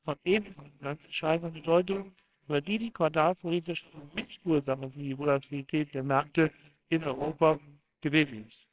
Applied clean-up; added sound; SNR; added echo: neural separator model SepFormer WHAMR!.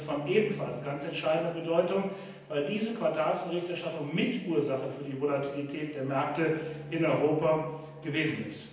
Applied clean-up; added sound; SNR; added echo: none; Bowed string instrument; 17 dB; reverberation time 0.9 s.